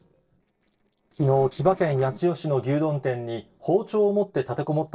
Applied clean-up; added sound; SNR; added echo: neural separator model SepFormer DNS4.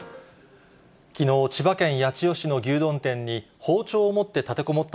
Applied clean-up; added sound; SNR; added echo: none; none; none; none.